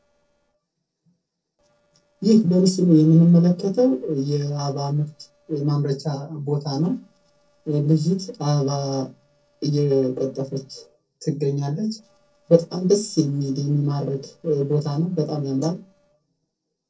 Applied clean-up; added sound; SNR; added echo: neural separator model SepFormer DNS4.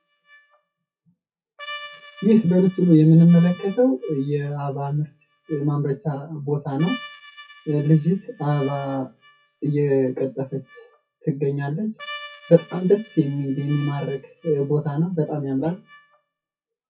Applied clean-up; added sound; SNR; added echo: classical method WPE with log-MMSE.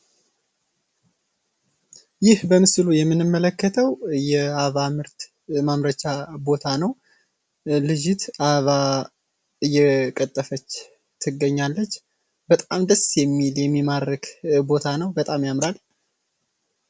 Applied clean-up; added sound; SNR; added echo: none; none; none; none.